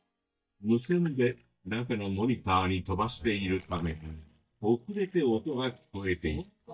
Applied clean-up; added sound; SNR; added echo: neural mask model DeepFilterNet 3.